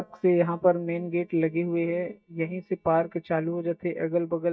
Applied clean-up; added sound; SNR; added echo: neural mask model DeepFilterNet 3.